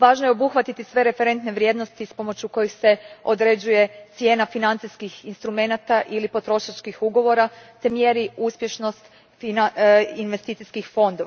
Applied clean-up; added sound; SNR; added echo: none; none; none; none.